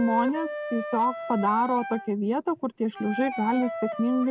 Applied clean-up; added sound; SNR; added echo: none; Wind instrument, woodwind instrument; 9 dB; none.